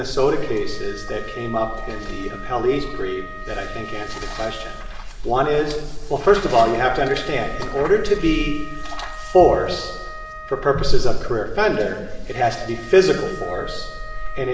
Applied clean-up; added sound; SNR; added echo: none; Wind instrument, woodwind instrument; 17 dB; reverberation time 1.2 s.